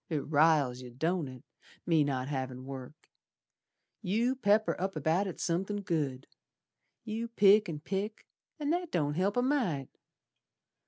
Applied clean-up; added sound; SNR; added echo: none; none; none; none.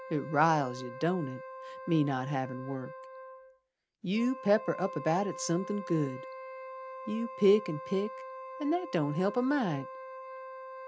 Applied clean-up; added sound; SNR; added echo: none; Wind instrument, woodwind instrument; 12 dB; none.